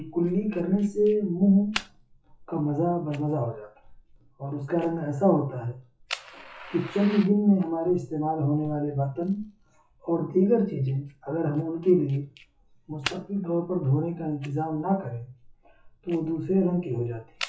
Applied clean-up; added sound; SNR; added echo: classical method WPE with log-MMSE.